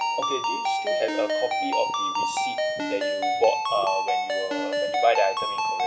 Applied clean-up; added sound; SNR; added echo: none; Ringtone; -2 dB; none.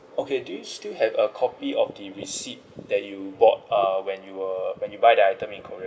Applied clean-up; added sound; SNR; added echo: none; none; none; none.